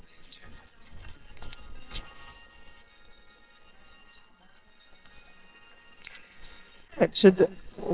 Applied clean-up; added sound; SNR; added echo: neural separator model SepFormer WHAMR!.